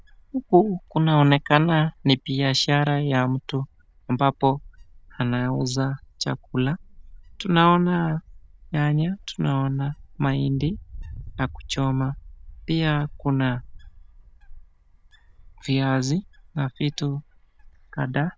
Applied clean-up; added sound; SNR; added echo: none; Wind; 20 dB; none.